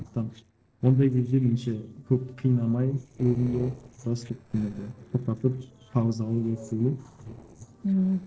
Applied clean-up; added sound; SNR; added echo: neural separator model SepFormer DNS4.